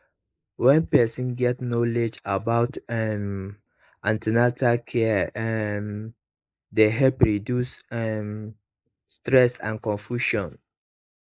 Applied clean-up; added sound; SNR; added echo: neural mask model Resemble Enhance denoiser.